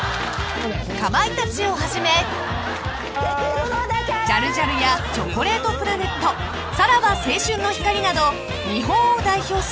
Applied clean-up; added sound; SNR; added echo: none; none; none; none.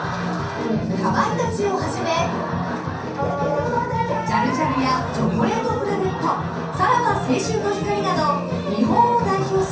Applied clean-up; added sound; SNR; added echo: none; none; none; reverberation time 0.6 s.